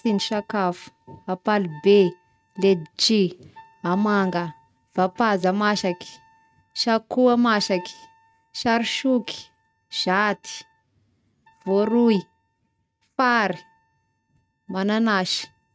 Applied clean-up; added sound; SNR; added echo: neural mask model RNNoise.